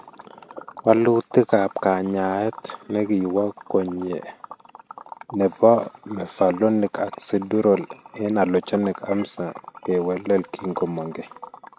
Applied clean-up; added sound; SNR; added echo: neural mask model RNNoise.